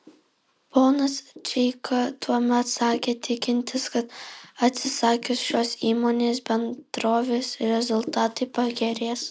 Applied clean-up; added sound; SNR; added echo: none; none; none; none.